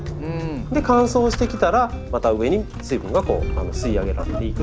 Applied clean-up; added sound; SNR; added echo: none; Squeak / Accelerating, revving, vroom / Vehicle; 7 dB; none.